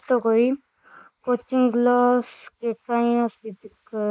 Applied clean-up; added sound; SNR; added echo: neural mask model Resemble Enhance denoiser.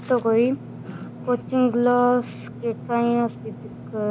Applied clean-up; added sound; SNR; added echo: none; Engine / Mechanisms; 14 dB; none.